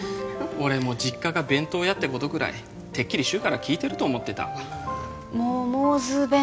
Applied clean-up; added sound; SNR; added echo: none; none; none; none.